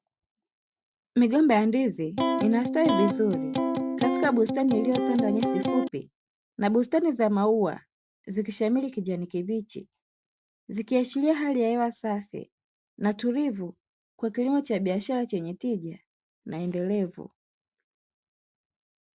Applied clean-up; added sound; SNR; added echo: none; Electric guitar; 0 dB; none.